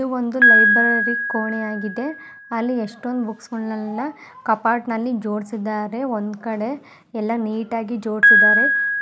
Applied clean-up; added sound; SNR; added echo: none; Piano; -3 dB; none.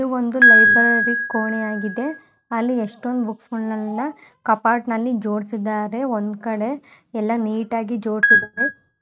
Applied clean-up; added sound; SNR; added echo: neural mask model RNNoise.